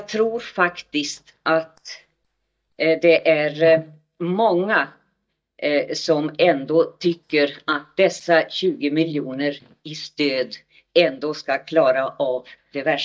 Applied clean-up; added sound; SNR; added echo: neural mask model DeepFilterNet 3.